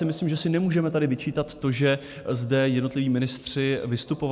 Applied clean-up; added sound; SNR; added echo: none; none; none; none.